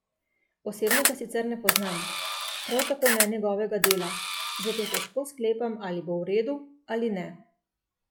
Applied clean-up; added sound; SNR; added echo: classical method log-MMSE.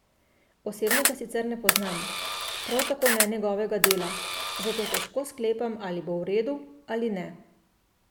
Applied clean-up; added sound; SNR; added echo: none; Camera; -2 dB; none.